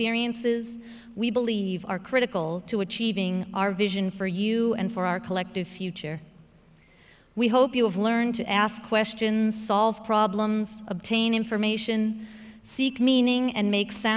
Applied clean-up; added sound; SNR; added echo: none; none; none; none.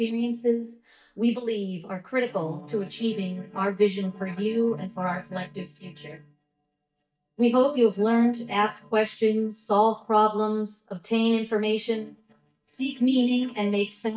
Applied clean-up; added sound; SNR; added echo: neural mask model DeepFilterNet 3.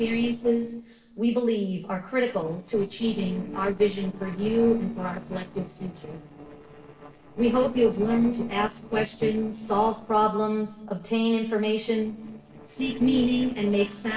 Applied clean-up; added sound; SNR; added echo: neural separator model SepFormer DNS4.